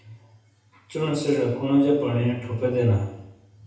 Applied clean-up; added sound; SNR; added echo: none; none; none; reverberation time 0.8 s.